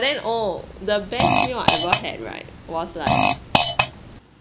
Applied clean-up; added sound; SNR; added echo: none; Fart; -4 dB; none.